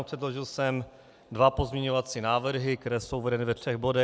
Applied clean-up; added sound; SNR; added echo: none; none; none; none.